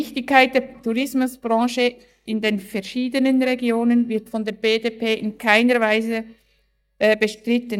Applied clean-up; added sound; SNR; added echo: neural mask model DeepFilterNet 3.